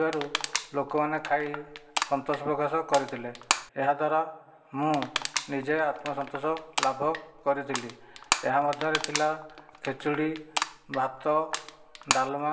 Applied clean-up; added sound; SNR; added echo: none; Crushing; 5 dB; reverberation time 1.0 s.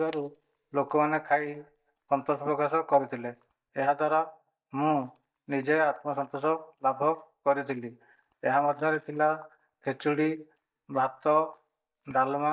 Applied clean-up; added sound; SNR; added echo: neural mask model DeepFilterNet 3.